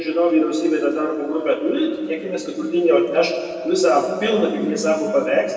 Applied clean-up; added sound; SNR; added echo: none; none; none; reverberation time 2.0 s.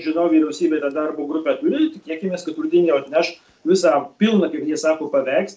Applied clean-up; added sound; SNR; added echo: none; none; none; none.